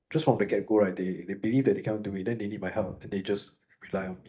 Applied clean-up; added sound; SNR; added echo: neural mask model DeepFilterNet 3.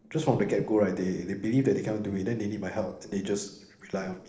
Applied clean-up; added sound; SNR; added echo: neural separator model SepFormer DNS4.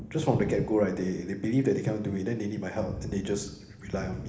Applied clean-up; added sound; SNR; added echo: none; Thunder; 10 dB; reverberation time 1.0 s.